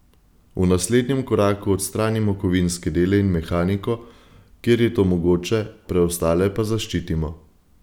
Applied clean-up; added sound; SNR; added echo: none; none; none; none.